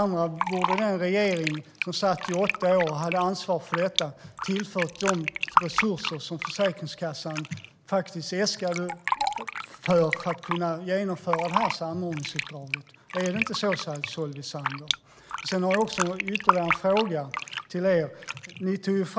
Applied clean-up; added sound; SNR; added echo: none; Fill (with liquid); 4 dB; none.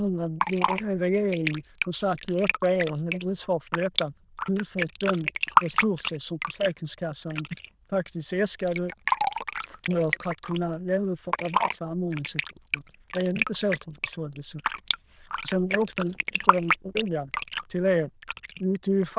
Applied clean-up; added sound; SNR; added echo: neural diffusion model UNIVERSE++.